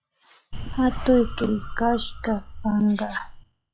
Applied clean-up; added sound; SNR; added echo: classical method log-MMSE.